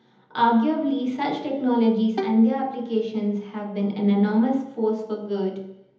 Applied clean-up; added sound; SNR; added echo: none; Bowed string instrument; 11 dB; reverberation time 1.3 s.